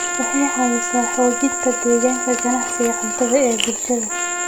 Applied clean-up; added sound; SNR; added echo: none; Trumpet; 9 dB; none.